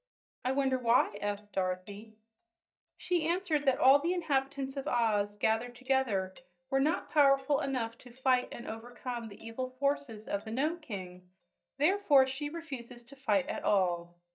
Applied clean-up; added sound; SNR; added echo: neural mask model DeepFilterNet 3.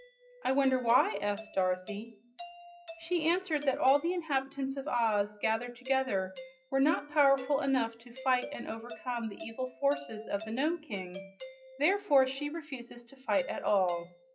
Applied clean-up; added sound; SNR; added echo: classical method WPE with log-MMSE.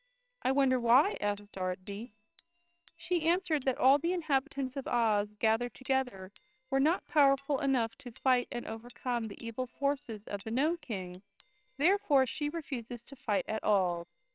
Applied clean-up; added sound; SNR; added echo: neural separator model SepFormer WHAMR!.